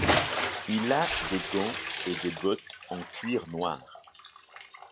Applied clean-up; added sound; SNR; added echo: none; Bathtub (filling or washing) / Splash, splatter; 0 dB; none.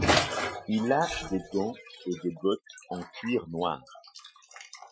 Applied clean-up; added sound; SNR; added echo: classical method Wiener filter.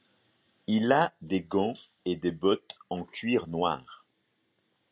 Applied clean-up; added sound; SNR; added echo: none; none; none; none.